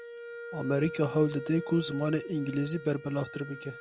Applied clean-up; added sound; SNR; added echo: none; Wind instrument, woodwind instrument; 11 dB; none.